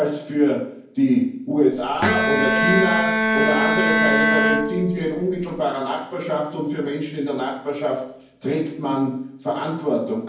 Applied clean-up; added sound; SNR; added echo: none; Bowed string instrument; -3 dB; reverberation time 0.9 s.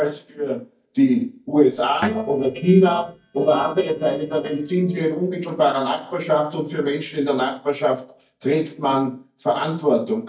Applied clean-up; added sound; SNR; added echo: neural mask model DeepFilterNet 3.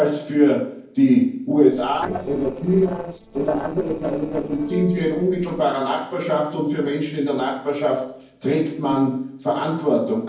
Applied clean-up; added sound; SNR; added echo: neural separator model SepFormer DNS4.